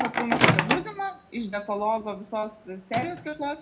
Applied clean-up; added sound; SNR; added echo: none; Microwave oven; -1 dB; reverberation time 0.3 s.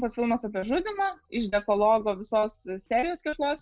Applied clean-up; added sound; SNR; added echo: none; none; none; none.